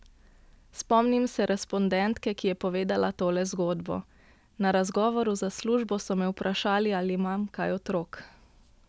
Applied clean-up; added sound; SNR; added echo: none; none; none; none.